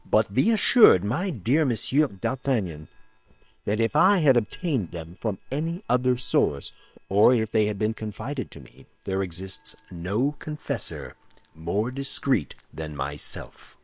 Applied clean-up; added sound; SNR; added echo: neural separator model SepFormer WHAM!.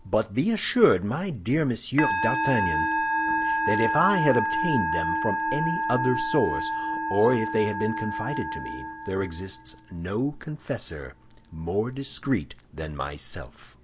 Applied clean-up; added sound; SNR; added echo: none; Musical instrument; 2 dB; none.